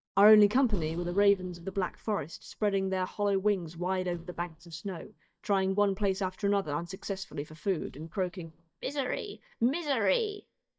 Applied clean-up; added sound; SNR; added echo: neural mask model DeepFilterNet 3.